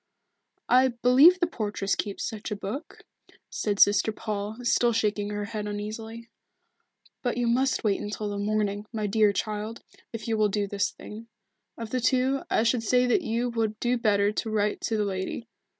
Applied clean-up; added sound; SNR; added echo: none; none; none; none.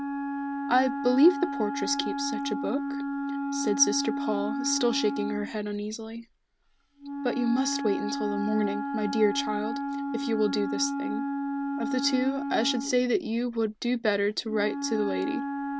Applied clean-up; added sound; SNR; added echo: none; Wind instrument, woodwind instrument; 3 dB; none.